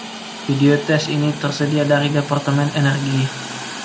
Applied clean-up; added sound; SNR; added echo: none; Hiss; 12 dB; none.